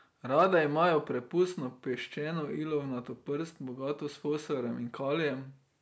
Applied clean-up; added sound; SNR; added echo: none; none; none; none.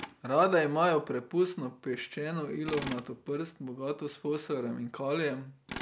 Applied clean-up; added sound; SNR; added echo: none; Tools; 16 dB; none.